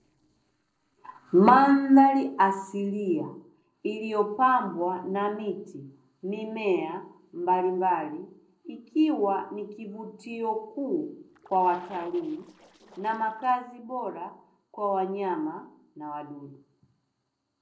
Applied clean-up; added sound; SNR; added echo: neural separator model SepFormer DNS4.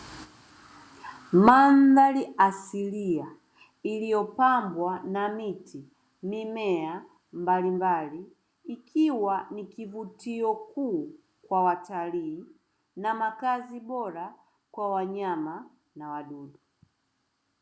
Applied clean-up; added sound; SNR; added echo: none; none; none; none.